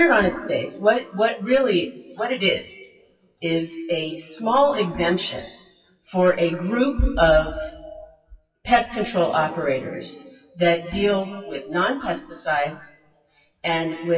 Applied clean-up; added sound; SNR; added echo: classical method WPE with log-MMSE.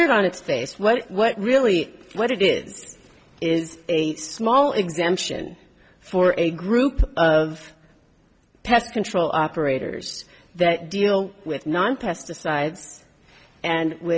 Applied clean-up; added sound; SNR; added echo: none; none; none; none.